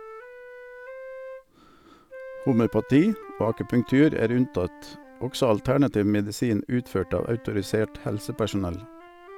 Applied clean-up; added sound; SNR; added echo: none; Wind instrument, woodwind instrument; 18 dB; none.